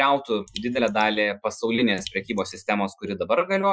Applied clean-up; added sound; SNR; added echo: classical method Wiener filter.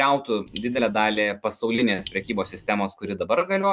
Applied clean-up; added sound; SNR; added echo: none; Raindrop; 19 dB; none.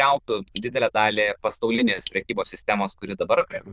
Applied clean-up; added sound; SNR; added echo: neural diffusion model UNIVERSE++.